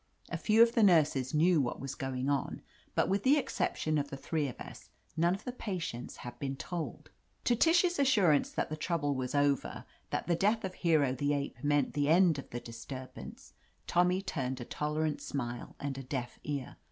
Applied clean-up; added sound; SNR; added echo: none; none; none; none.